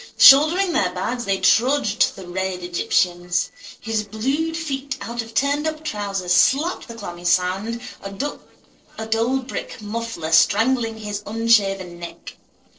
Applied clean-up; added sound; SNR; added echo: neural separator model SepFormer DNS4.